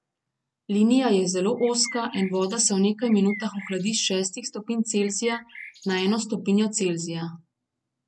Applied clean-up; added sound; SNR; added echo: none; Bird; 17 dB; none.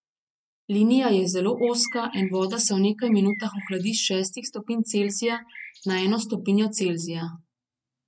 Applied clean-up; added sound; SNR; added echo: neural mask model RNNoise.